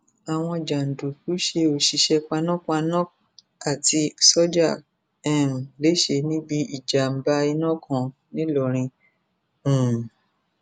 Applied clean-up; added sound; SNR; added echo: none; none; none; none.